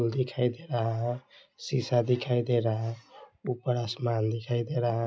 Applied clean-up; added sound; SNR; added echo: none; none; none; none.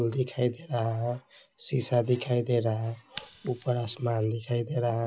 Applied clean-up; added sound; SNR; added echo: none; Scissors; 19 dB; none.